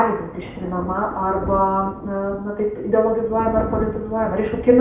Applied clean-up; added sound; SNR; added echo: none; Thunder; 11 dB; reverberation time 0.6 s.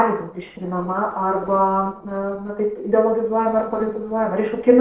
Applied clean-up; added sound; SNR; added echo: neural separator model SepFormer DNS4.